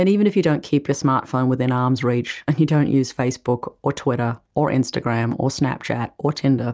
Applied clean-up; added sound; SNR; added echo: none; none; none; none.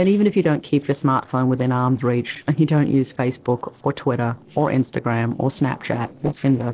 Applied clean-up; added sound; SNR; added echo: neural separator model SepFormer DNS4.